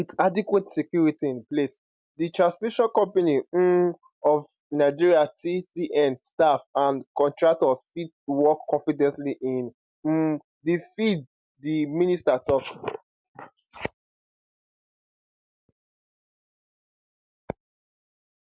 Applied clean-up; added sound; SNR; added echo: none; none; none; none.